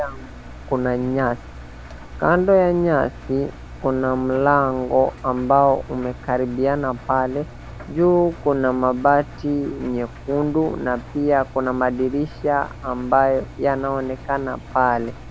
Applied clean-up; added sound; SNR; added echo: none; Engine; 16 dB; none.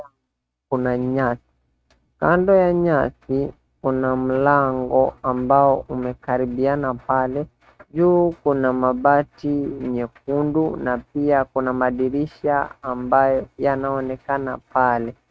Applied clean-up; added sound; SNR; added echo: neural mask model RNNoise.